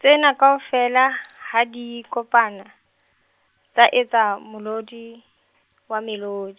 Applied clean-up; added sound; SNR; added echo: none; none; none; none.